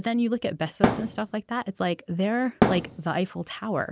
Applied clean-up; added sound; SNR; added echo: none; Thump, thud; -4 dB; none.